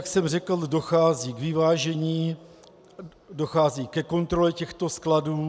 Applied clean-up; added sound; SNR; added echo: none; none; none; none.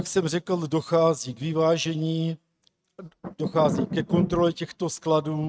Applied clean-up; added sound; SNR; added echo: neural mask model RNNoise.